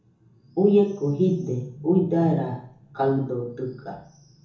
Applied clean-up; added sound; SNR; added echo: none; none; none; reverberation time 0.7 s.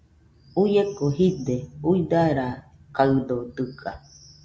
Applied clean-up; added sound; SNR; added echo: none; none; none; none.